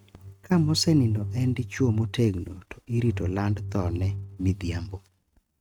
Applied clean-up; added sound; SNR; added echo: neural mask model RNNoise.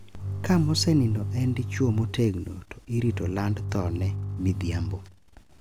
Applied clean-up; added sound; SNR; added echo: none; Bowed string instrument; 5 dB; none.